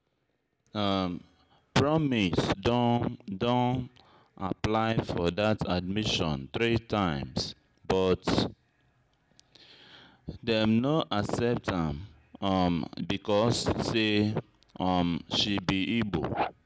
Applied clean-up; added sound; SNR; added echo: none; none; none; none.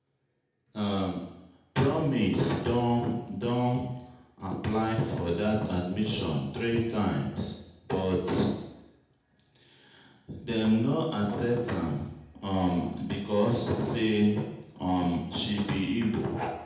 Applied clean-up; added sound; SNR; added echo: none; none; none; reverberation time 0.8 s.